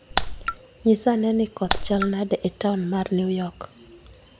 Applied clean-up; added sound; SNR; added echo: none; Raindrop; 2 dB; none.